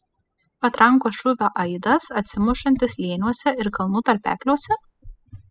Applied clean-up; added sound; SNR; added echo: classical method spectral subtraction.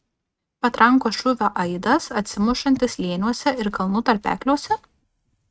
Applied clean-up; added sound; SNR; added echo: neural mask model RNNoise.